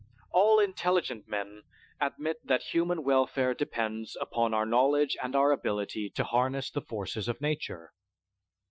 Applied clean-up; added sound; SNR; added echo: classical method Wiener filter.